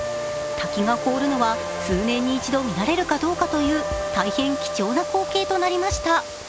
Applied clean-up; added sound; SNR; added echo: none; Wind instrument, woodwind instrument; 7 dB; none.